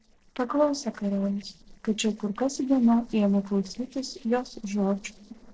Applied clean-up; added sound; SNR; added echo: neural separator model SepFormer DNS4.